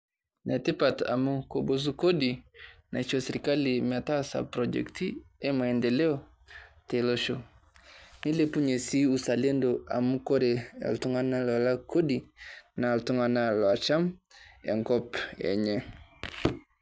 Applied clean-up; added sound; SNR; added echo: none; none; none; none.